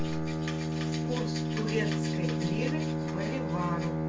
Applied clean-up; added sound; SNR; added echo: none; Bowed string instrument; -5 dB; reverberation time 0.2 s.